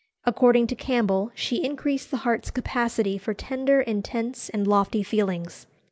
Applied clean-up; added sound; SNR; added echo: none; none; none; none.